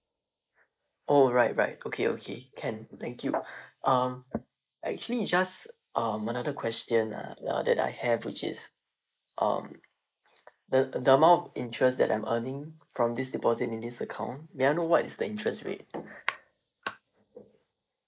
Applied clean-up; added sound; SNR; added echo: neural mask model Resemble Enhance denoiser.